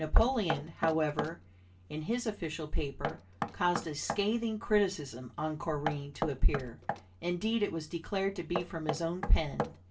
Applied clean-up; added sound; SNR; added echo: none; Knock; 10 dB; reverberation time 0.2 s.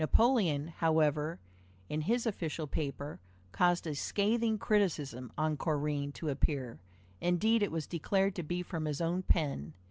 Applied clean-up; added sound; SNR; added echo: none; none; none; none.